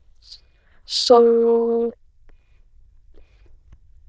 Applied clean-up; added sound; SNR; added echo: neural diffusion model UNIVERSE++.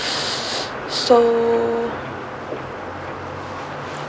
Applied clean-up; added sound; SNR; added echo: none; none; none; none.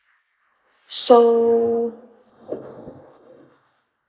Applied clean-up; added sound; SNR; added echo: neural mask model Resemble Enhance denoiser.